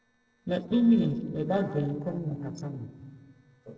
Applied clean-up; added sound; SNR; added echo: neural separator model SepFormer DNS4.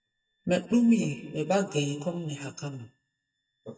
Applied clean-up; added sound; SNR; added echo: neural mask model DeepFilterNet 3.